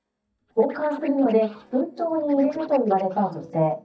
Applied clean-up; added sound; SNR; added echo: neural mask model DeepFilterNet 3.